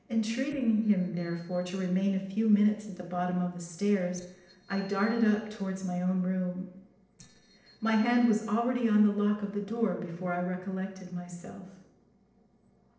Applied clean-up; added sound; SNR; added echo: neural separator model SepFormer DNS4.